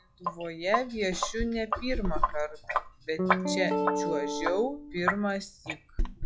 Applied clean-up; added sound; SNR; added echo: classical method log-MMSE.